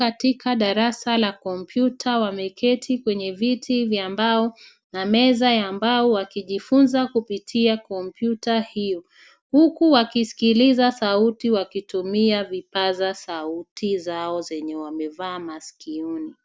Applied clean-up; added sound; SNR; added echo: none; none; none; none.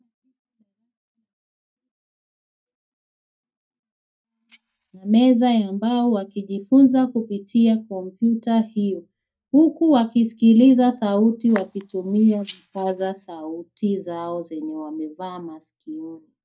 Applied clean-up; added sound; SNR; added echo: neural mask model DeepFilterNet 3.